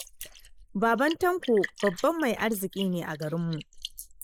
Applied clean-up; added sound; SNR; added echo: neural mask model Resemble Enhance denoiser.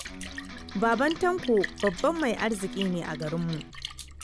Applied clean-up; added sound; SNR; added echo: none; Splash, splatter + Electric guitar; 10 dB; none.